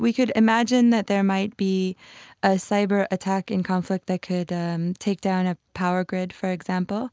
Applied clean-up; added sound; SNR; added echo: none; none; none; none.